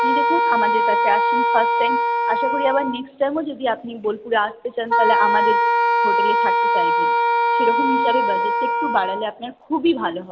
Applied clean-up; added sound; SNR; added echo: none; Wind instrument, woodwind instrument; -4 dB; none.